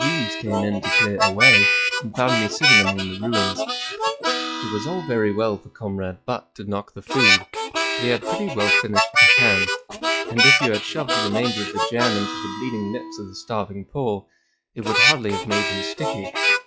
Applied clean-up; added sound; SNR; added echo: classical method log-MMSE.